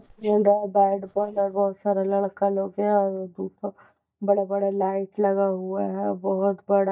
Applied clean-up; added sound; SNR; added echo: neural mask model DeepFilterNet 3.